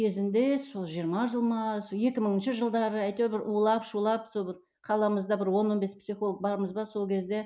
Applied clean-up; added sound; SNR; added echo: none; none; none; none.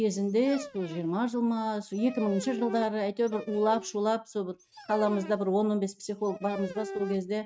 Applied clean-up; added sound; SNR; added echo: neural mask model RNNoise.